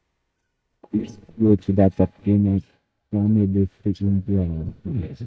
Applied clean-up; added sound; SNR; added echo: neural mask model DeepFilterNet 3.